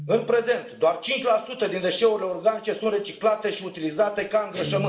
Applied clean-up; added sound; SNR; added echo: none; Guitar; 17 dB; reverberation time 1.9 s.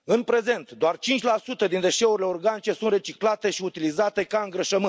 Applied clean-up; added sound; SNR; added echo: none; none; none; none.